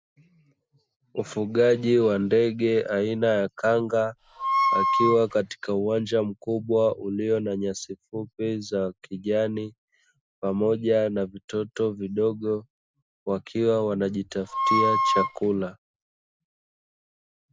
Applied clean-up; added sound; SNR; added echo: none; Wind instrument, woodwind instrument; -1 dB; none.